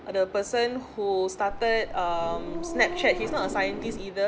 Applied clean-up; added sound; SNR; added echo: none; Growling; 7 dB; none.